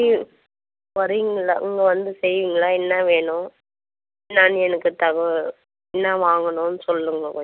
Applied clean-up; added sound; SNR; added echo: none; none; none; none.